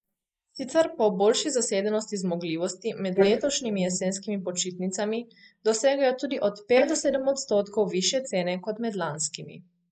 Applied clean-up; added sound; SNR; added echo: neural mask model Resemble Enhance denoiser.